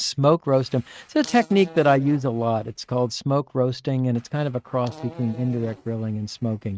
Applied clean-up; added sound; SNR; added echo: neural mask model RNNoise.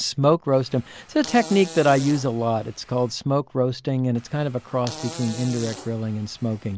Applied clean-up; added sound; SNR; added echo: none; Fart; 16 dB; none.